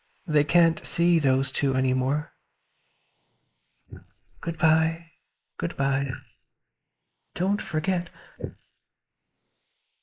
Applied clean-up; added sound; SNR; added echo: neural mask model Resemble Enhance denoiser.